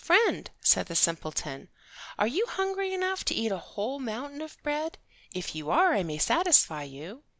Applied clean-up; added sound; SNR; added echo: none; none; none; none.